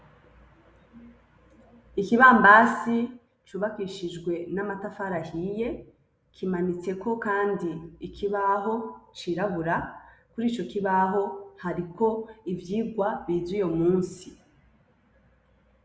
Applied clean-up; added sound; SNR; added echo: none; none; none; none.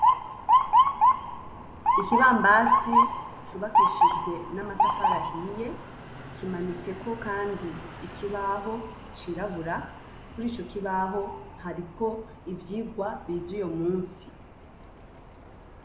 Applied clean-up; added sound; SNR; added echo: none; Motor vehicle (road) / Siren; -3 dB; none.